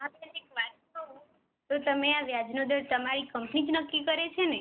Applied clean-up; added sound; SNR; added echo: none; none; none; none.